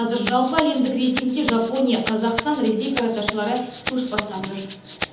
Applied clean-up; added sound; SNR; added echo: none; Rattle (instrument); 10 dB; reverberation time 1.3 s.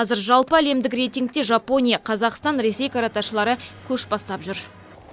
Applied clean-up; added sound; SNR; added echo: none; none; none; none.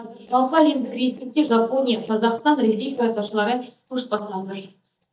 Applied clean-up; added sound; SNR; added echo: neural mask model DeepFilterNet 3.